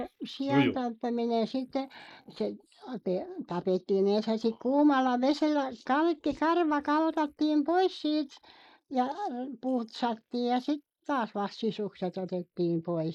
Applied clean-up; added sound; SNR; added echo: neural mask model Resemble Enhance denoiser.